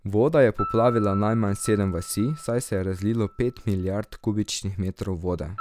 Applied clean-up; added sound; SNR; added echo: none; Piano; 15 dB; none.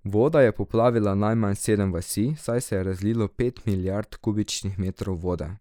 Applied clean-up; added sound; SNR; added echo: neural mask model Resemble Enhance denoiser.